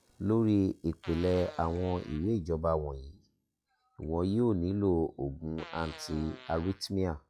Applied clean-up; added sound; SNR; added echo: classical method log-MMSE.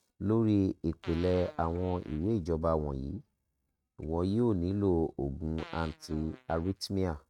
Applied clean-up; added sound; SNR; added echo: neural mask model RNNoise.